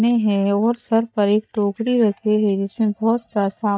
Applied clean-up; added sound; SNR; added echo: neural mask model DeepFilterNet 3.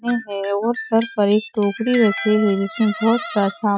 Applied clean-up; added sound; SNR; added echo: classical method Wiener filter.